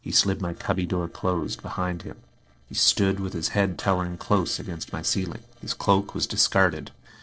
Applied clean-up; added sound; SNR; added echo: neural separator model SepFormer DNS4.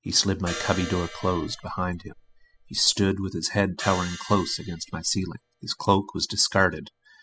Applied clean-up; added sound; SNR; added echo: classical method spectral subtraction.